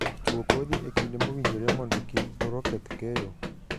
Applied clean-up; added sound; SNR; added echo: none; Run; -5 dB; none.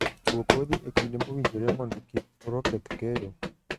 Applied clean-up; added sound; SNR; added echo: neural mask model RNNoise.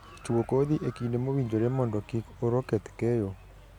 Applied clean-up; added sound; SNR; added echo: none; none; none; none.